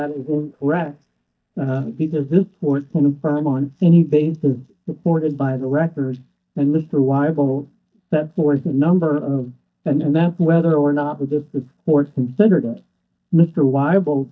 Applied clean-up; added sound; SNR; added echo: neural mask model DeepFilterNet 3.